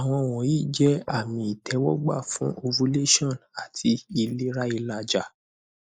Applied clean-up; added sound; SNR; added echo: neural mask model Resemble Enhance denoiser.